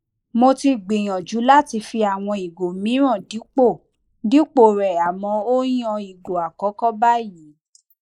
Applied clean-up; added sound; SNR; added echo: neural mask model Resemble Enhance denoiser.